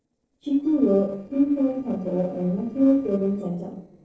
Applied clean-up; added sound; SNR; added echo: neural separator model SepFormer DNS4.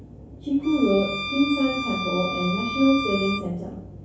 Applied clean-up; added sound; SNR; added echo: none; Bowed string instrument; 7 dB; reverberation time 0.6 s.